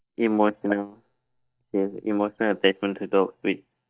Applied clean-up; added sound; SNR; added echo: neural mask model DeepFilterNet 3.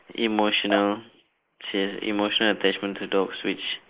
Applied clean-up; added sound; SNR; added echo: neural mask model Resemble Enhance denoiser.